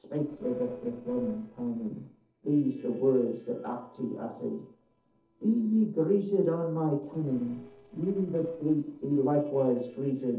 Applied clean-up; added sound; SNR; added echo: neural separator model SepFormer DNS4.